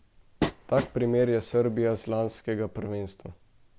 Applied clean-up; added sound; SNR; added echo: none; Train; 8 dB; none.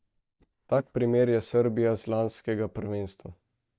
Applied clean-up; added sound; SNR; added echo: neural mask model DeepFilterNet 3.